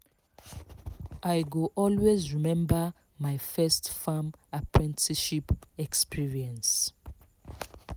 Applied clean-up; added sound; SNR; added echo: none; none; none; none.